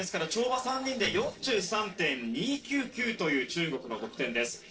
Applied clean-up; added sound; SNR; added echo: neural separator model SepFormer DNS4.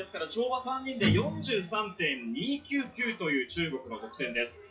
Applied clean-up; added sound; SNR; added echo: classical method WPE with log-MMSE.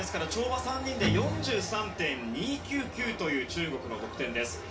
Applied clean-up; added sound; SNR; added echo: none; Electric guitar; 0 dB; reverberation time 0.3 s.